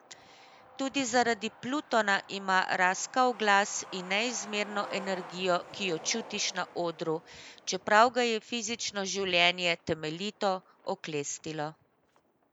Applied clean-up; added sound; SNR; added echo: none; Truck; 20 dB; none.